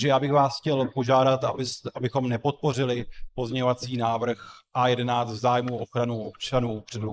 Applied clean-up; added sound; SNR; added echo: neural mask model Resemble Enhance denoiser.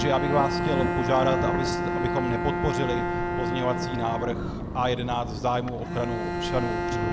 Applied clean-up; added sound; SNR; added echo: none; Thunder + Bowed string instrument; -1 dB; none.